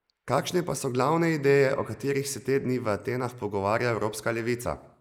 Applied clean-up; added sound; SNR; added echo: neural mask model Resemble Enhance denoiser.